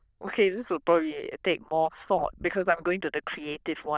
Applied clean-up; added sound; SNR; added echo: neural diffusion model UNIVERSE++.